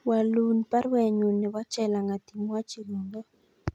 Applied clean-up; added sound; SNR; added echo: none; none; none; none.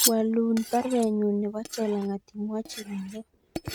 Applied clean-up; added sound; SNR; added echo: neural mask model RNNoise.